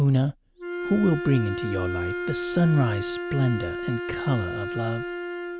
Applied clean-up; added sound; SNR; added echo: none; Wind instrument, woodwind instrument; 6 dB; none.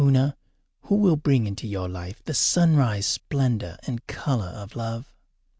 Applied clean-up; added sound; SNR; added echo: none; none; none; none.